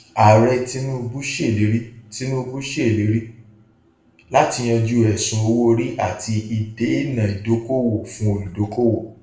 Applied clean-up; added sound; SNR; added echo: none; none; none; reverberation time 0.6 s.